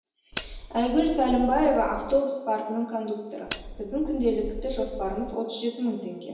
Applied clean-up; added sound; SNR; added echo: none; Cutlery, silverware; 11 dB; reverberation time 1.0 s.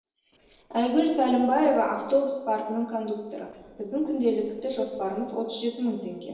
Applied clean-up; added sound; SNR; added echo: neural separator model SepFormer DNS4.